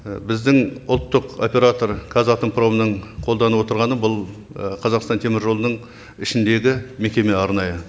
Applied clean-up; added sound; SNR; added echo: none; none; none; none.